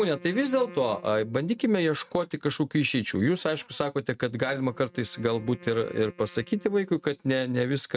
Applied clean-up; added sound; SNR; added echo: neural mask model RNNoise.